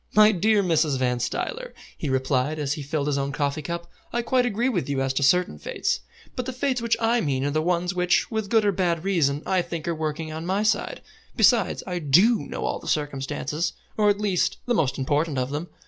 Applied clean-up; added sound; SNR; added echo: none; none; none; none.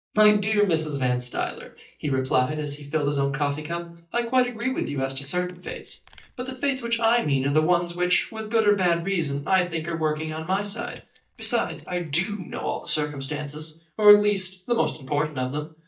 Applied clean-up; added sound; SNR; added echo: neural mask model DeepFilterNet 3.